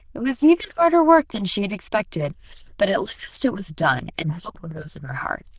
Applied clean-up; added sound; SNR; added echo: neural diffusion model UNIVERSE++.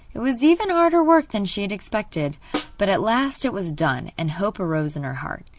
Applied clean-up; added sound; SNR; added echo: none; Snare drum; 11 dB; none.